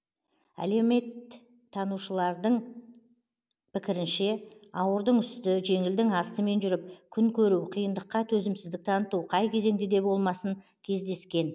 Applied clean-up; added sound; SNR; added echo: none; none; none; none.